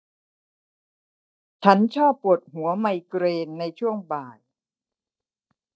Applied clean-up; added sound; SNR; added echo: neural mask model DeepFilterNet 3.